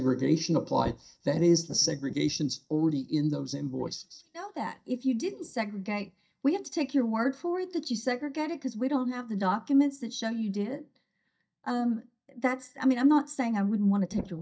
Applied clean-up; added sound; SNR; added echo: neural mask model DeepFilterNet 3.